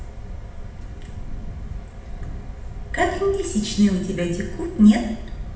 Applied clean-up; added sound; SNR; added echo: none; Wind; 9 dB; reverberation time 0.8 s.